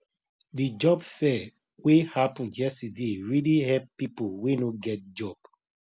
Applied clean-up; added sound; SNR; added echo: none; none; none; none.